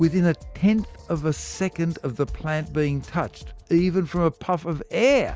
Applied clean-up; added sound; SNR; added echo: none; none; none; none.